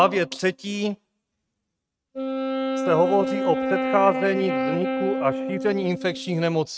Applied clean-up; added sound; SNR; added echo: neural mask model RNNoise.